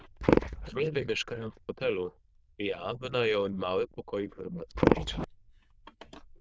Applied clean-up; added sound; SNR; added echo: neural diffusion model UNIVERSE++.